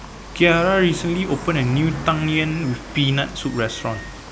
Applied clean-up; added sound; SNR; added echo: none; Car passing by + Water; 13 dB; none.